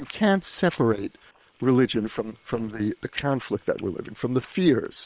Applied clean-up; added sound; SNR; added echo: neural separator model SepFormer WHAM!.